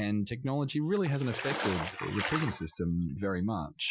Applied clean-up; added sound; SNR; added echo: classical method Wiener filter.